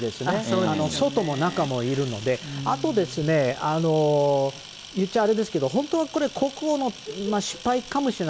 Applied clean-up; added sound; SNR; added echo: none; Camera; 17 dB; none.